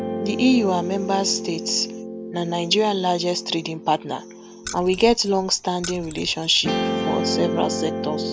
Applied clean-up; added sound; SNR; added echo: none; Guitar + Keys jangling; 6 dB; none.